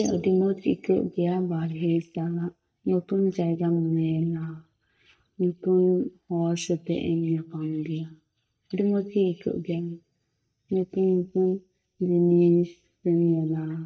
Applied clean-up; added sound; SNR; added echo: neural mask model DeepFilterNet 3.